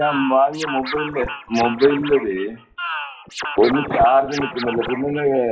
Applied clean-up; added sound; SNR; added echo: classical method WPE with log-MMSE.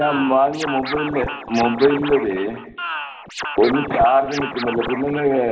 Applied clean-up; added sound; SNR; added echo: none; Scratching (performance technique); 9 dB; reverberation time 0.4 s.